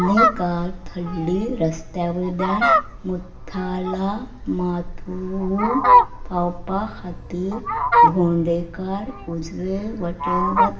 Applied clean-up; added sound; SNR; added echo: none; Fowl; -2 dB; reverberation time 0.9 s.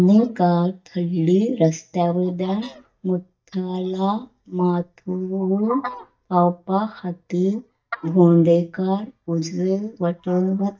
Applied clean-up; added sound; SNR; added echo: neural mask model DeepFilterNet 3.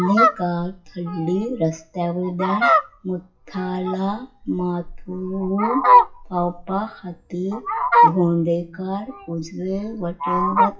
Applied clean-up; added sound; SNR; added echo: classical method WPE with log-MMSE.